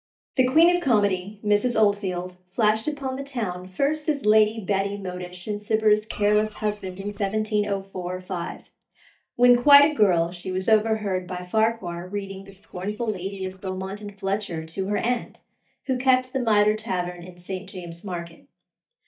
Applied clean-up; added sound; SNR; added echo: neural mask model DeepFilterNet 3.